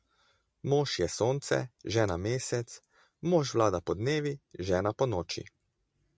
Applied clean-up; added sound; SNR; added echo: none; none; none; none.